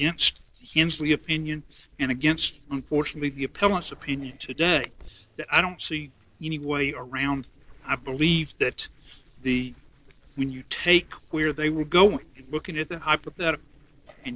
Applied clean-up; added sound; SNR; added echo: neural separator model SepFormer DNS4.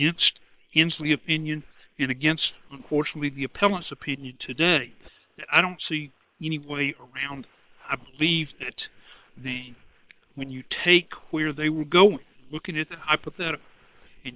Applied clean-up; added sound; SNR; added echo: neural separator model SepFormer WHAM!.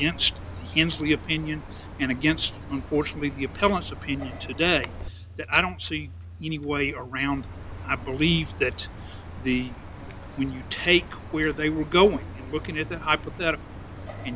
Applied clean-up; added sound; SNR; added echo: none; Chirp, tweet + Idling / Engine starting / Accelerating, revving, vroom / Car; 12 dB; none.